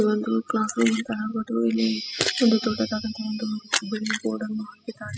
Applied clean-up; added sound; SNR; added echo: classical method spectral subtraction.